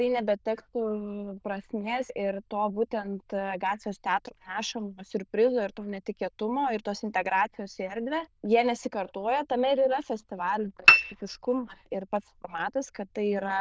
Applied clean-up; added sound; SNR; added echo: neural diffusion model UNIVERSE++.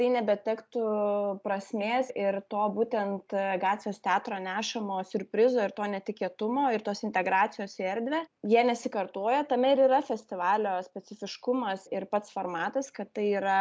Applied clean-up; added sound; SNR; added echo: none; none; none; none.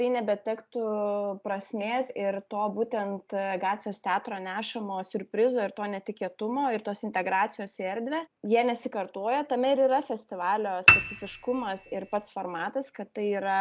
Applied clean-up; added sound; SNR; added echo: none; Piano; -4 dB; none.